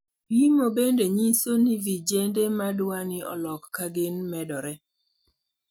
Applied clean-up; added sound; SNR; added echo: none; none; none; none.